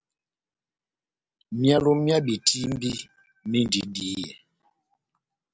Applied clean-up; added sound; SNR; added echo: none; none; none; none.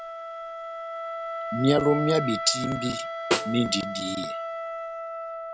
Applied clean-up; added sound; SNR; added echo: none; Snare drum + Wind instrument, woodwind instrument; 3 dB; none.